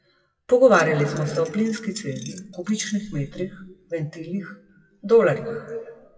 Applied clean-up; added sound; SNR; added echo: classical method WPE with log-MMSE.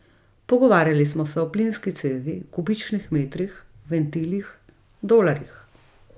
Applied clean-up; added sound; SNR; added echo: none; none; none; none.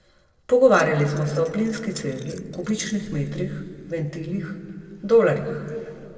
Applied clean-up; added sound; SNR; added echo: neural separator model SepFormer DNS4.